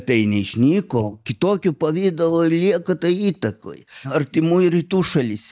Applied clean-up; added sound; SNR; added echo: neural mask model DeepFilterNet 3.